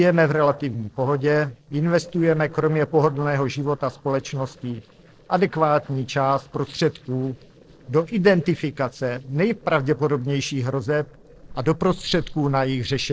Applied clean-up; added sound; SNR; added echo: neural separator model SepFormer DNS4.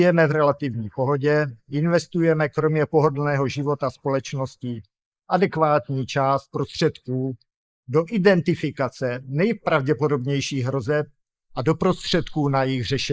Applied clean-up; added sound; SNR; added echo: neural mask model Resemble Enhance denoiser.